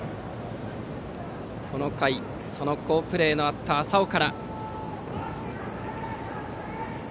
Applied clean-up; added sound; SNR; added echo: none; none; none; none.